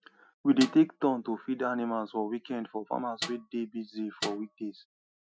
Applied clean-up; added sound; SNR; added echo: classical method Wiener filter.